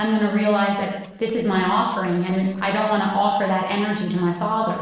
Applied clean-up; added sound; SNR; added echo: neural separator model SepFormer DNS4.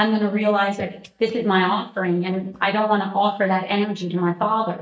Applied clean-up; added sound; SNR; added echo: neural mask model DeepFilterNet 3.